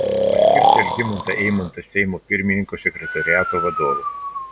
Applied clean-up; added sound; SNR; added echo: none; Breathing; -2 dB; none.